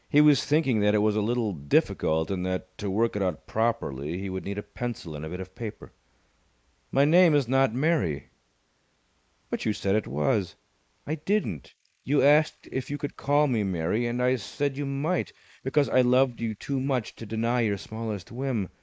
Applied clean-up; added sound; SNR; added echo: neural mask model Resemble Enhance denoiser.